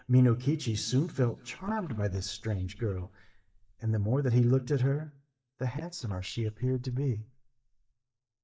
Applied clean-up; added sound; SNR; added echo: neural mask model DeepFilterNet 3.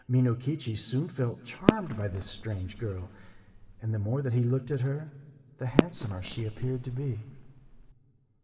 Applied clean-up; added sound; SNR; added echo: none; Fireworks; 1 dB; reverberation time 2.4 s.